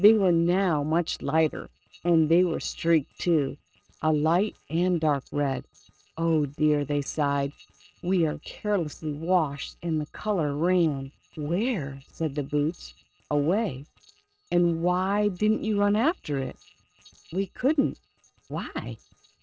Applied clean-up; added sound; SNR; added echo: neural separator model SepFormer DNS4.